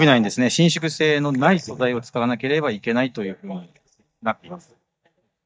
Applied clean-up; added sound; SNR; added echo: neural mask model DeepFilterNet 3.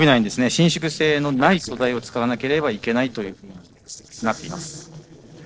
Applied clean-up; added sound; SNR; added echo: neural separator model SepFormer DNS4.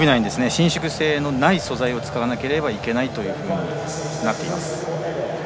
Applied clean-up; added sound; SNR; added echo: none; none; none; none.